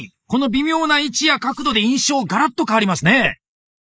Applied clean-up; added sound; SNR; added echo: neural mask model Resemble Enhance denoiser.